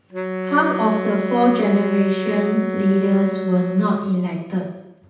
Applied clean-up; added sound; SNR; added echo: none; Wind instrument, woodwind instrument; 6 dB; reverberation time 0.9 s.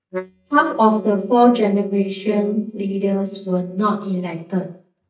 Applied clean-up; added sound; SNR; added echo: neural mask model DeepFilterNet 3.